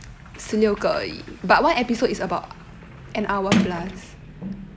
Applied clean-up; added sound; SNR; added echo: none; Sliding door; 7 dB; none.